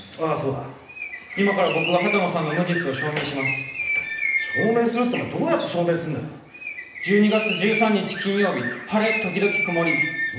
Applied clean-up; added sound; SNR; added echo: none; Bird; 5 dB; reverberation time 0.8 s.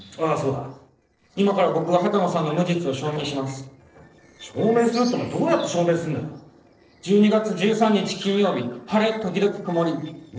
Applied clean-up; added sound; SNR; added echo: neural separator model SepFormer DNS4.